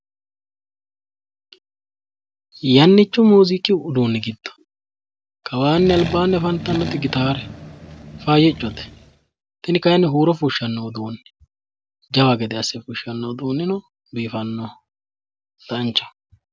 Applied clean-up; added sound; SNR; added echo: none; Accelerating, revving, vroom; 11 dB; none.